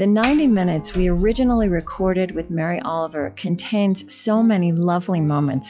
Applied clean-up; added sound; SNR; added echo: classical method log-MMSE.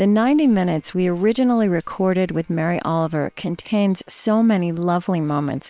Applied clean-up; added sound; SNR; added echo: neural separator model SepFormer WHAM!.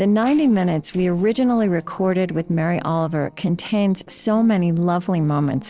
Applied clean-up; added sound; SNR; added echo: neural separator model SepFormer DNS4.